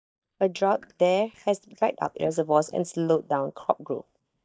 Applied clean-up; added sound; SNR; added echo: neural mask model DeepFilterNet 3.